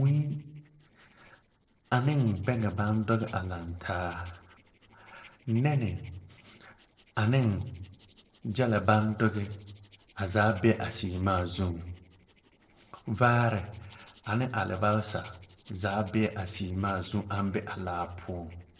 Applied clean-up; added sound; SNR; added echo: neural separator model SepFormer DNS4.